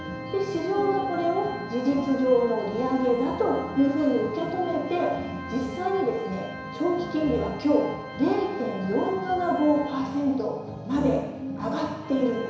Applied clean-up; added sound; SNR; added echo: none; Organ; 15 dB; reverberation time 1.0 s.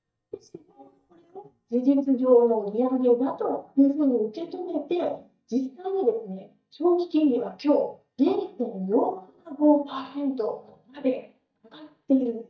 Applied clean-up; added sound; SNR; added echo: neural mask model DeepFilterNet 3.